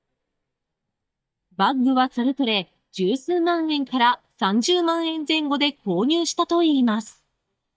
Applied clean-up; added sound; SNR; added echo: neural mask model DeepFilterNet 3.